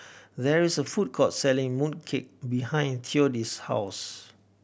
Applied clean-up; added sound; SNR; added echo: none; none; none; none.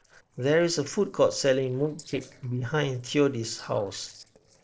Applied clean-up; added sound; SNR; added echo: neural separator model SepFormer DNS4.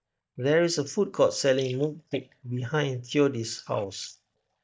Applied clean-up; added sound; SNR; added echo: neural mask model DeepFilterNet 3.